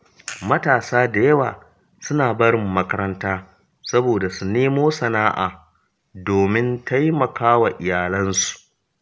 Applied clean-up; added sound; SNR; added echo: none; none; none; none.